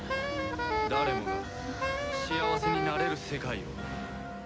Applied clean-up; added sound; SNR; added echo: none; Wind instrument, woodwind instrument; -3 dB; none.